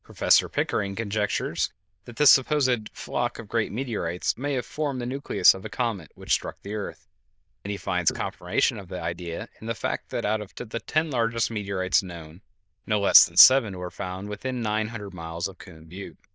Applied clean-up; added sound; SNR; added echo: neural diffusion model UNIVERSE++.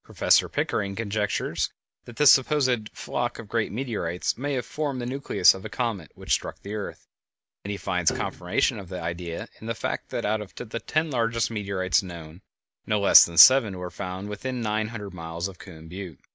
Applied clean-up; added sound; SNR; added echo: none; Piano; 13 dB; none.